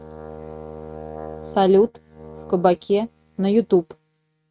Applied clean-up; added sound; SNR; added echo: neural mask model RNNoise.